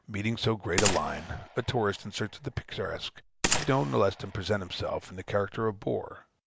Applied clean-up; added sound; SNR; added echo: none; Gunshot, gunfire; 5 dB; none.